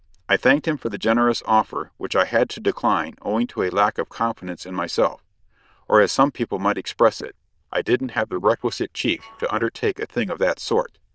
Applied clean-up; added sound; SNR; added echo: neural diffusion model UNIVERSE++.